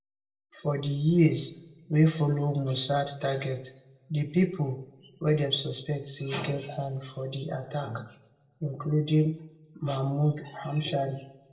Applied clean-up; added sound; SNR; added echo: none; none; none; reverberation time 0.5 s.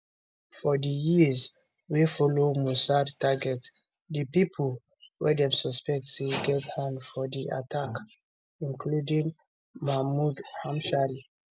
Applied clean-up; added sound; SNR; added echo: none; none; none; none.